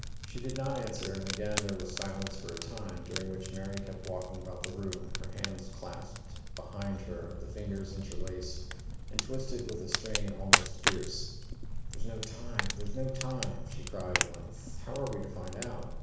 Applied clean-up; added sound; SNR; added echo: none; Fire; -3 dB; reverberation time 1.1 s.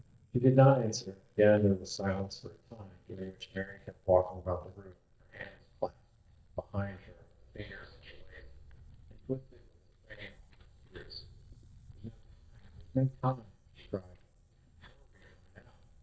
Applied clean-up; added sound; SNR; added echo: neural mask model DeepFilterNet 3.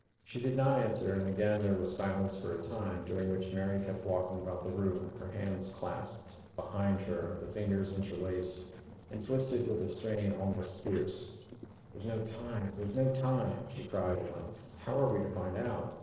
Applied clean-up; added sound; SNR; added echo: neural separator model SepFormer DNS4.